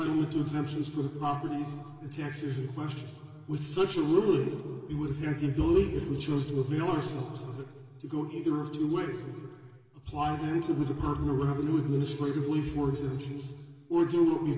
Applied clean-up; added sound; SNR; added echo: none; none; none; reverberation time 1.8 s.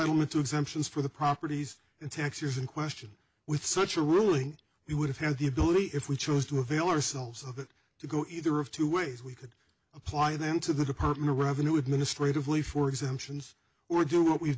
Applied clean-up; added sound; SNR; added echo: none; none; none; none.